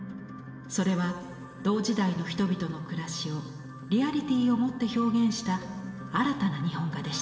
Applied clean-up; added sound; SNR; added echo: none; none; none; reverberation time 3.0 s.